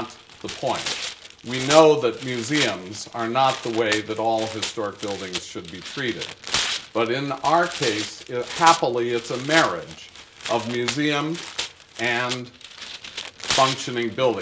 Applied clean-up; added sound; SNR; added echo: none; Tearing; 8 dB; none.